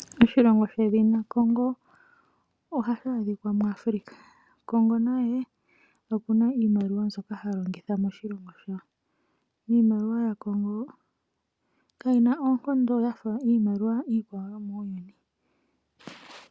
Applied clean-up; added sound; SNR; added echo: none; none; none; none.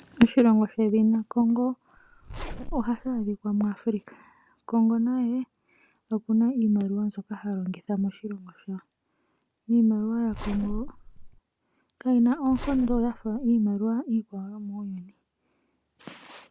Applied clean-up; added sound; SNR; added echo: none; Zipper (clothing); 10 dB; none.